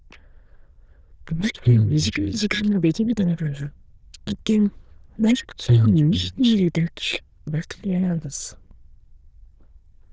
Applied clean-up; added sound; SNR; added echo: neural diffusion model UNIVERSE++.